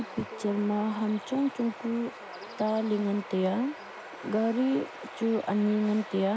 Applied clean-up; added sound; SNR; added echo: none; Bird vocalization, bird call, bird song; 14 dB; none.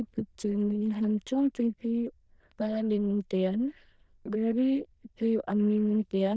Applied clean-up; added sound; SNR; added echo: neural diffusion model UNIVERSE++.